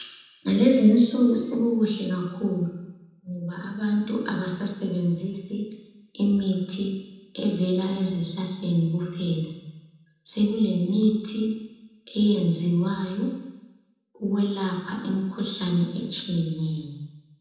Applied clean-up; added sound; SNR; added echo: none; none; none; reverberation time 1.0 s.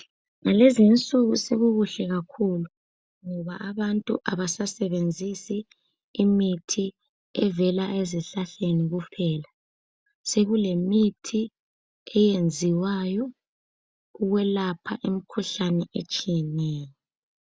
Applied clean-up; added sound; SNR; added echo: none; none; none; none.